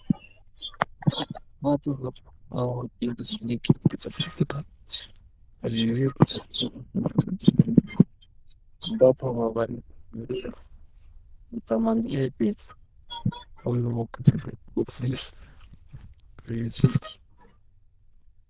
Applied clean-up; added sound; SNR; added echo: neural diffusion model UNIVERSE++.